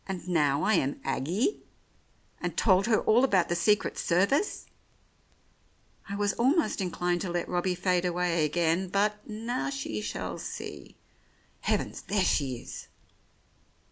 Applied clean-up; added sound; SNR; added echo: none; none; none; none.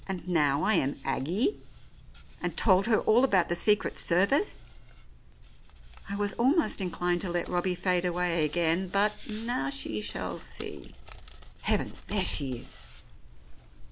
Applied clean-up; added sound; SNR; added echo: none; Hands; 15 dB; none.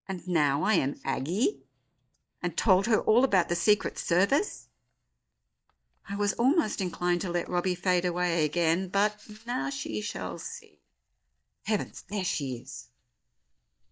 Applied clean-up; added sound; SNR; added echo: neural mask model DeepFilterNet 3.